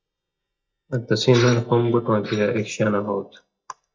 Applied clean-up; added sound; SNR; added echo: neural mask model DeepFilterNet 3.